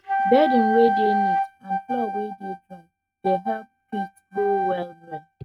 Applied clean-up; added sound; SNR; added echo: neural mask model RNNoise.